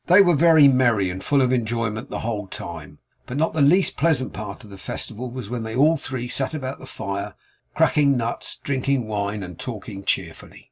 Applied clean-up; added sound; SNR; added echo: none; none; none; none.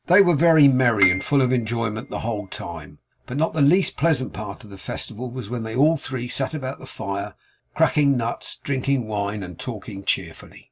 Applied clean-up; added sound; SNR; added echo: none; Piano; 6 dB; none.